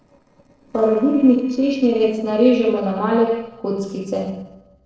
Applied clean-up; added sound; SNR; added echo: neural separator model SepFormer DNS4.